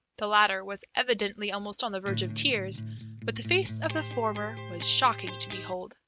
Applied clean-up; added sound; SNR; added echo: none; Electric guitar; 7 dB; none.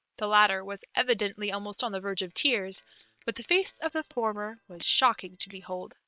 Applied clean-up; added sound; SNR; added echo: neural separator model SepFormer WHAM!.